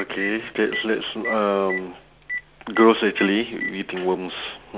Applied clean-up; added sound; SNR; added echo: none; Telephone; 11 dB; none.